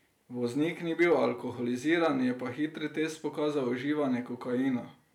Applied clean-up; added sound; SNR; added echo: none; none; none; none.